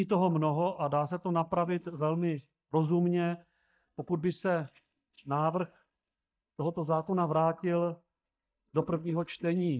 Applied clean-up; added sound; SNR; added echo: neural mask model DeepFilterNet 3.